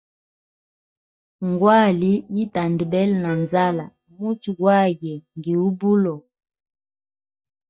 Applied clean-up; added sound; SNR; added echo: neural mask model DeepFilterNet 3.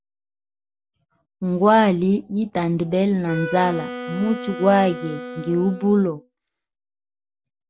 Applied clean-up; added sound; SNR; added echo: none; Wind instrument, woodwind instrument; 11 dB; none.